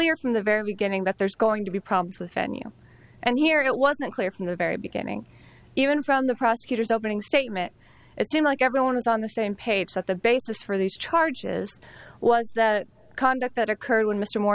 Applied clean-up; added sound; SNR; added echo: none; none; none; none.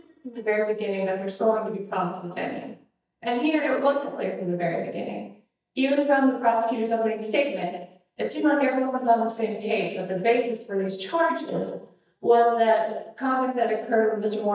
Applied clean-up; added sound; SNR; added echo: neural mask model DeepFilterNet 3.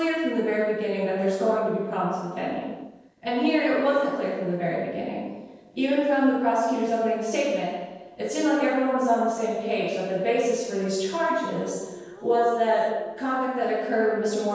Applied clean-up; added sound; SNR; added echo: neural separator model SepFormer DNS4.